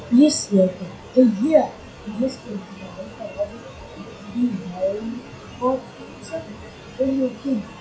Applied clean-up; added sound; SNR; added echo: classical method WPE with log-MMSE.